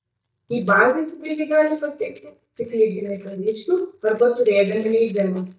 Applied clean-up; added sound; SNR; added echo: neural mask model DeepFilterNet 3.